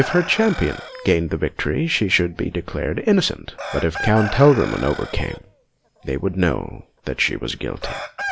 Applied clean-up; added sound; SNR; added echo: none; Chicken, rooster; 13 dB; none.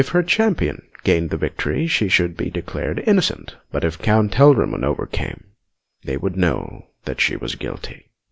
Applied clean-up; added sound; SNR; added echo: none; none; none; none.